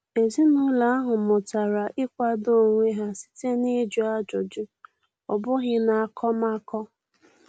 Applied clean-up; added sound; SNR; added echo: none; none; none; none.